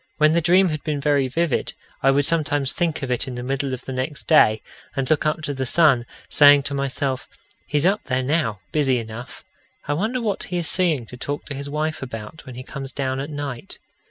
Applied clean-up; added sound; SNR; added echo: none; none; none; none.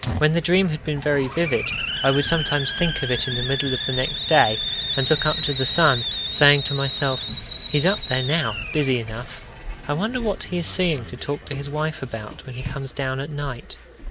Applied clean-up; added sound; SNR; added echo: none; Hiss; 5 dB; none.